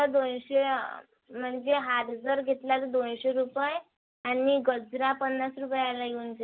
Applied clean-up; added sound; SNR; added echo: none; none; none; none.